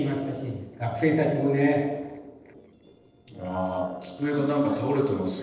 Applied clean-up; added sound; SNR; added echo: neural separator model SepFormer DNS4.